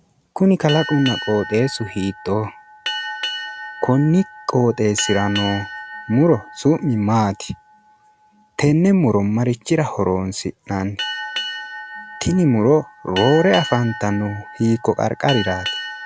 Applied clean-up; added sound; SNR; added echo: none; Boat, Water vehicle; 12 dB; none.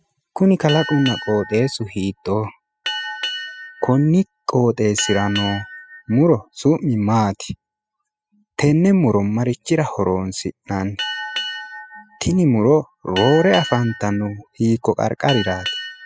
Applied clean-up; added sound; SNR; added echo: classical method spectral subtraction.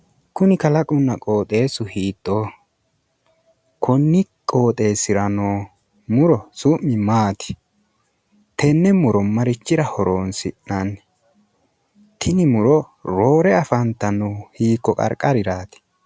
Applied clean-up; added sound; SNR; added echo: none; none; none; none.